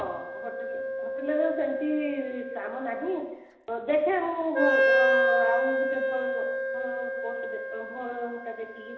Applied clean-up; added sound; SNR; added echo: none; Wind instrument, woodwind instrument; -2 dB; reverberation time 1.0 s.